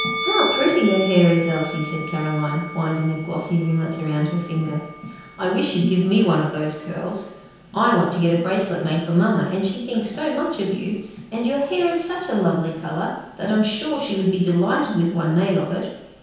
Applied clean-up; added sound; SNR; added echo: none; Musical instrument; 13 dB; reverberation time 0.9 s.